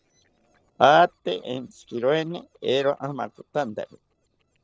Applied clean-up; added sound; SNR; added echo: neural separator model SepFormer DNS4.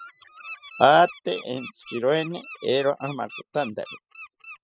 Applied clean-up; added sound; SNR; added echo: classical method spectral subtraction.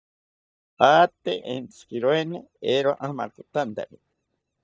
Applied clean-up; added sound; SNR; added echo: neural mask model DeepFilterNet 3.